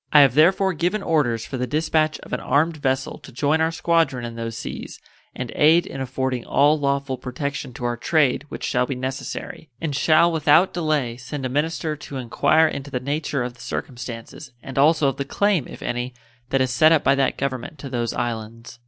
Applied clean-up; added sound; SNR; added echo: none; none; none; none.